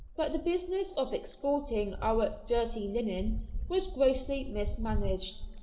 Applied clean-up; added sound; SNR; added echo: none; Wind; 5 dB; reverberation time 2.8 s.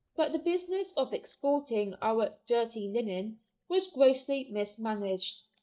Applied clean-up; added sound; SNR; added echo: neural mask model DeepFilterNet 3.